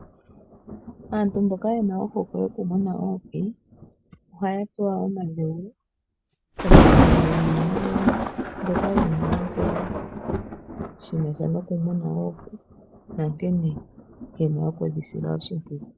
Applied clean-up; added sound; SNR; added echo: none; Thunder; -2 dB; none.